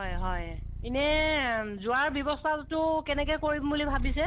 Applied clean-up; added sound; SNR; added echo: none; Purr; 6 dB; none.